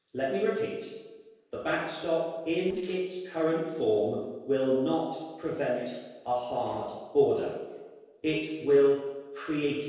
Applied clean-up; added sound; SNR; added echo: neural separator model SepFormer DNS4.